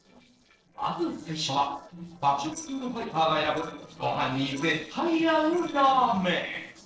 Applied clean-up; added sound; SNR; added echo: neural separator model SepFormer DNS4.